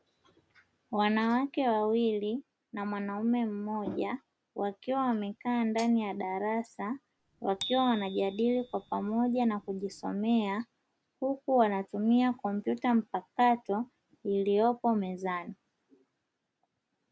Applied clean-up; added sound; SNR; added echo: none; Bicycle bell; 16 dB; none.